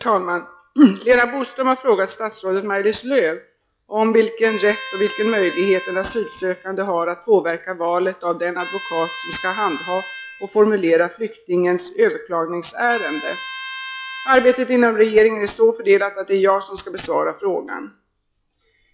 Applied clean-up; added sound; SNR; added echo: classical method log-MMSE.